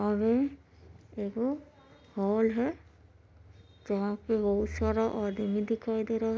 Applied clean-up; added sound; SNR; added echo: none; none; none; none.